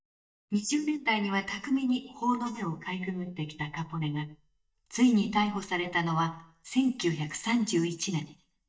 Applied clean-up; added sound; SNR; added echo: neural mask model DeepFilterNet 3.